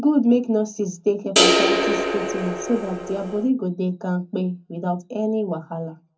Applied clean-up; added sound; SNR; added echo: none; Crash cymbal; -2 dB; reverberation time 0.3 s.